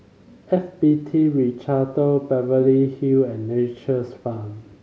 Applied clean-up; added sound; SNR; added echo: none; none; none; none.